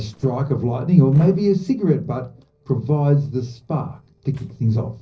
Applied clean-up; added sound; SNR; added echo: neural separator model SepFormer DNS4.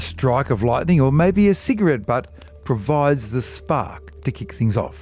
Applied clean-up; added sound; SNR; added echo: none; none; none; none.